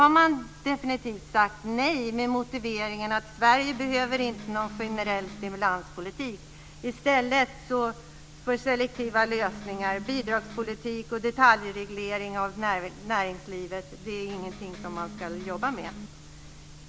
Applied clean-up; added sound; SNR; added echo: none; Electric guitar; 14 dB; none.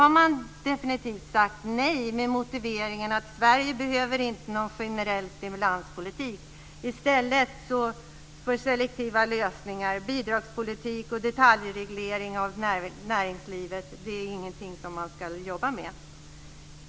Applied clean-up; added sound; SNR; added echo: none; none; none; none.